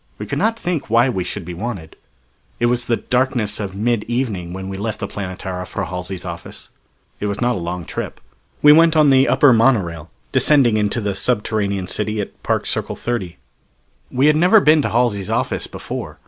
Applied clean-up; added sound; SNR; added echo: none; none; none; none.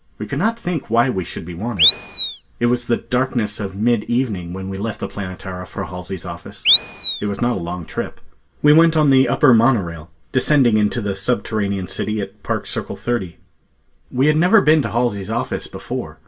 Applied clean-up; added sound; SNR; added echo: none; Animal; 0 dB; reverberation time 0.1 s.